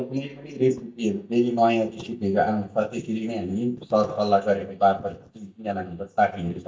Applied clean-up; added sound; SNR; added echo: neural mask model DeepFilterNet 3.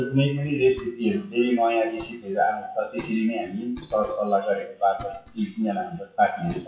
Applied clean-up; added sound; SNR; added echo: classical method WPE with log-MMSE.